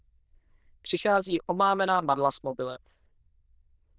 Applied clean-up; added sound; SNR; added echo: neural diffusion model UNIVERSE++.